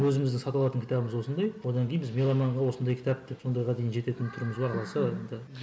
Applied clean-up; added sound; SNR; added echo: none; none; none; none.